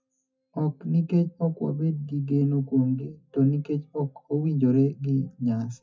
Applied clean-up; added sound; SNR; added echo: classical method WPE with log-MMSE.